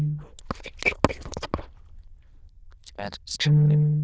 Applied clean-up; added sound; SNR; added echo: neural diffusion model UNIVERSE++.